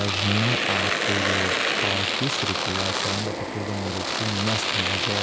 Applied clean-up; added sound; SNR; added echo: none; Domestic sounds, home sounds; -4 dB; none.